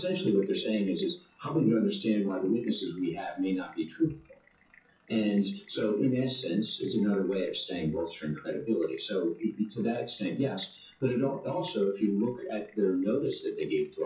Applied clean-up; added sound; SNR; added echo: classical method WPE with log-MMSE.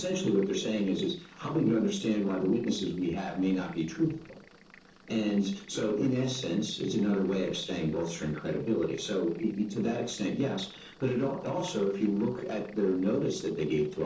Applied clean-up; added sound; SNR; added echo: neural separator model SepFormer DNS4.